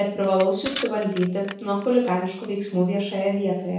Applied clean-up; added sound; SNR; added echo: none; Crushing; 15 dB; reverberation time 0.6 s.